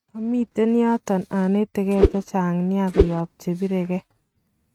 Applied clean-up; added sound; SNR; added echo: neural mask model RNNoise.